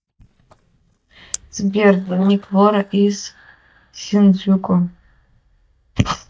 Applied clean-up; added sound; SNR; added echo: neural mask model DeepFilterNet 3.